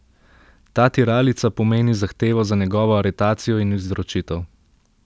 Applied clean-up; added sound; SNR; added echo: none; none; none; none.